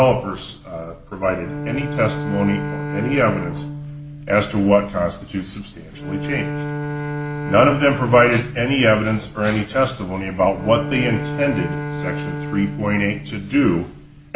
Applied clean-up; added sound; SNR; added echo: none; Bowed string instrument; 8 dB; none.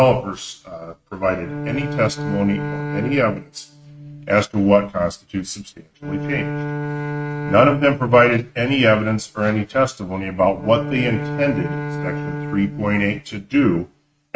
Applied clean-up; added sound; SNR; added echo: neural mask model RNNoise.